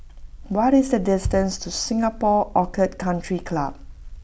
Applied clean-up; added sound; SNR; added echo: none; Bass drum; 13 dB; none.